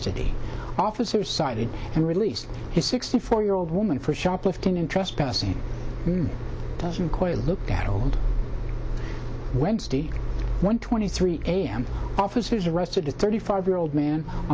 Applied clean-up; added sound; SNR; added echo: none; none; none; none.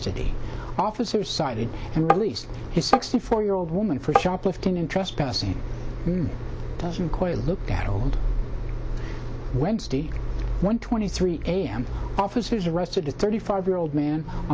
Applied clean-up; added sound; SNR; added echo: none; Tap; -2 dB; none.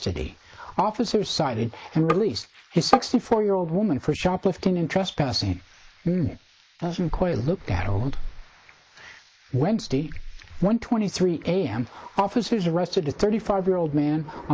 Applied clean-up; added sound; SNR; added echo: neural mask model Resemble Enhance denoiser.